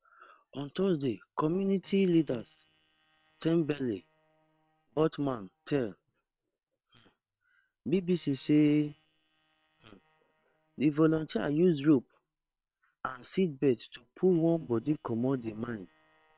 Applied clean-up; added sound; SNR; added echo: neural separator model SepFormer WHAM!.